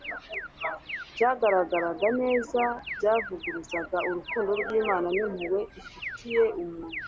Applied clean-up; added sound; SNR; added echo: none; Alarm; 10 dB; none.